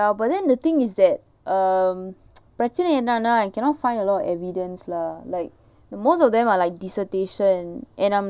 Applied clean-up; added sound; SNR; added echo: none; none; none; none.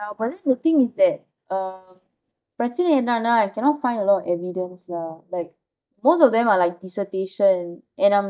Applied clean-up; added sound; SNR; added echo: neural mask model DeepFilterNet 3.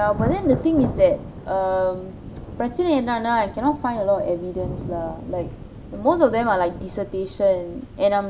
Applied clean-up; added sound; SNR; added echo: none; Thunder / Rain; 11 dB; reverberation time 0.5 s.